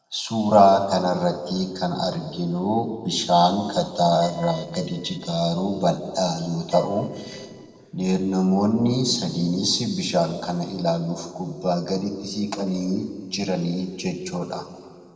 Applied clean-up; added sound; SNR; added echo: neural separator model SepFormer DNS4.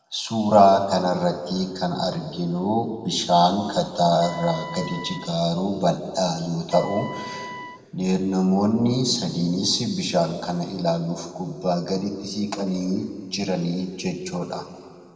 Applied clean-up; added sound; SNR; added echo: none; Wind instrument, woodwind instrument; 15 dB; reverberation time 1.8 s.